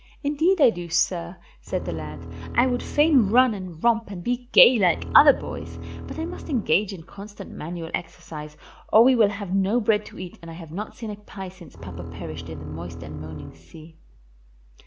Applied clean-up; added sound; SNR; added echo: none; Bowed string instrument; 11 dB; none.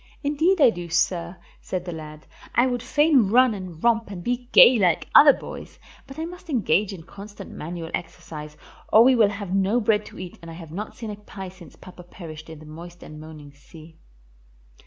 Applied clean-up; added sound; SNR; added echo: none; none; none; none.